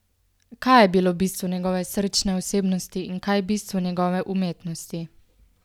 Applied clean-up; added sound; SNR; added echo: none; none; none; none.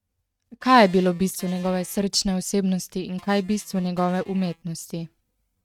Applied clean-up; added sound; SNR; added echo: neural mask model RNNoise.